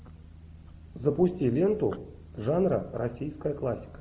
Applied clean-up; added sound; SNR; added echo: none; none; none; none.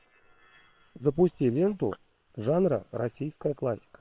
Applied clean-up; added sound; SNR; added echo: neural separator model SepFormer WHAM!.